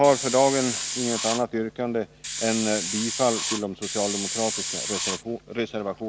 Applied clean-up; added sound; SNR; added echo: none; Hiss; 4 dB; none.